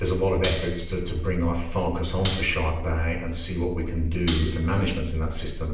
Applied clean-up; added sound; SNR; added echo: none; Cutlery, silverware; 4 dB; reverberation time 0.7 s.